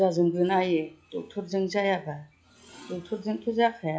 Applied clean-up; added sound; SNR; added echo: classical method log-MMSE.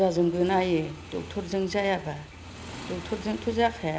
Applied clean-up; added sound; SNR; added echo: none; Motorcycle; 15 dB; none.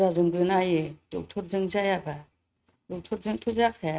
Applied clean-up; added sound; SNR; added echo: neural mask model RNNoise.